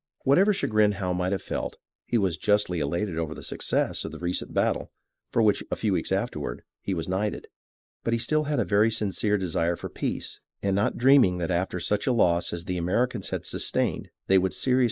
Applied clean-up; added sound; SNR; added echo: neural mask model Resemble Enhance denoiser.